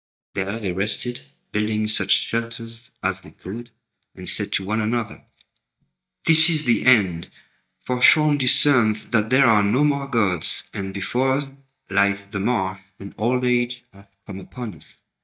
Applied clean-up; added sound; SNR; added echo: neural mask model DeepFilterNet 3.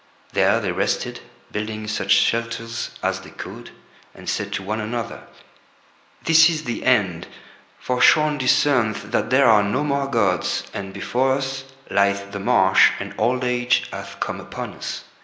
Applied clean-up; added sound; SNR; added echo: none; none; none; none.